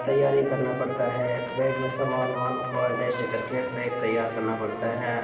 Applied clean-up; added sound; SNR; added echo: none; Trumpet; 9 dB; reverberation time 2.5 s.